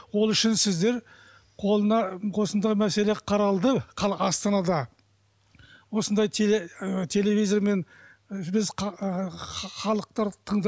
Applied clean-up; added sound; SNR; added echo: none; none; none; none.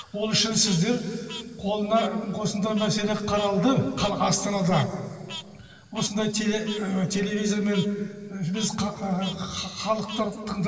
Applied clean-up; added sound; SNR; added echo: none; Frog; 17 dB; reverberation time 2.4 s.